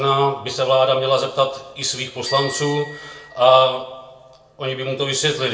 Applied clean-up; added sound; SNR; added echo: none; Bicycle bell; 17 dB; reverberation time 0.6 s.